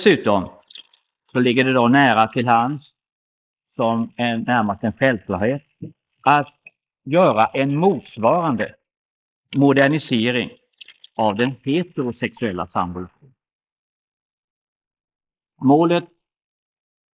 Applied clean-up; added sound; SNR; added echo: neural mask model Resemble Enhance denoiser.